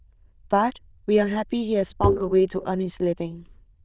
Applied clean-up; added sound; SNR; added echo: neural diffusion model UNIVERSE++.